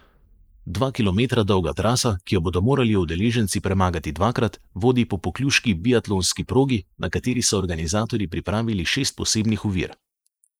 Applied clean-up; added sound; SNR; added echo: neural mask model Resemble Enhance denoiser.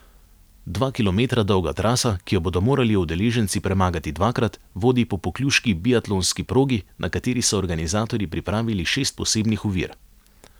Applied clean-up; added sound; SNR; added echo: none; none; none; none.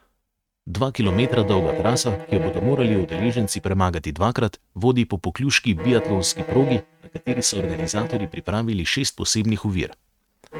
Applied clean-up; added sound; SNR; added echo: neural mask model RNNoise.